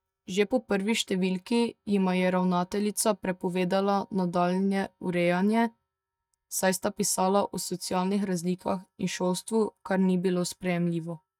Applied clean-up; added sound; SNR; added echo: neural mask model DeepFilterNet 3.